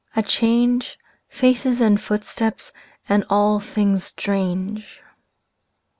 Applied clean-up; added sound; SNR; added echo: none; none; none; none.